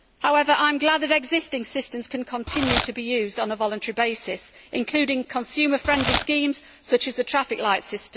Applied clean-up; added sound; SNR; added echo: none; Packing tape, duct tape / Tearing; 8 dB; none.